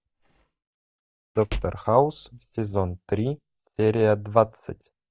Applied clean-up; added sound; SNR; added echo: neural mask model DeepFilterNet 3.